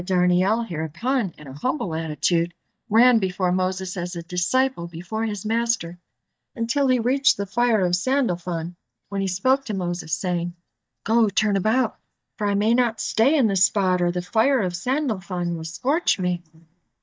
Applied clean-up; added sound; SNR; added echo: neural mask model DeepFilterNet 3.